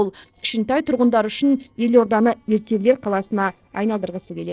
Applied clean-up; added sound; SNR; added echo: neural separator model SepFormer DNS4.